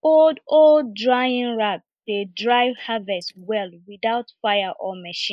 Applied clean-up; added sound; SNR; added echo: neural mask model Resemble Enhance denoiser.